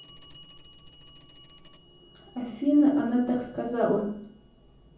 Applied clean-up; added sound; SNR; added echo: none; Telephone; 19 dB; reverberation time 0.7 s.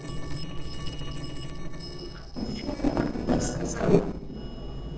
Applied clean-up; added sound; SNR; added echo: neural separator model SepFormer DNS4.